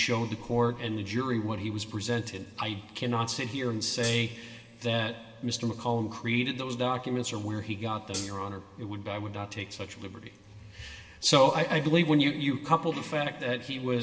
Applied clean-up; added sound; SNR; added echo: none; Hi-hat; 10 dB; reverberation time 1.9 s.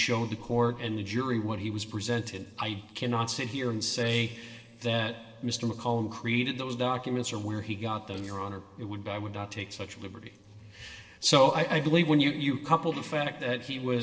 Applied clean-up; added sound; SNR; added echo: neural separator model SepFormer DNS4.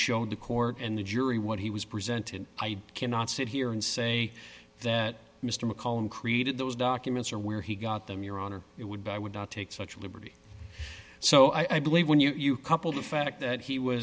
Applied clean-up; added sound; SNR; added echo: none; none; none; none.